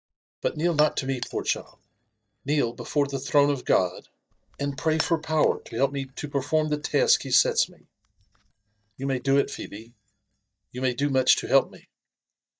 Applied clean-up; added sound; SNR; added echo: neural mask model DeepFilterNet 3.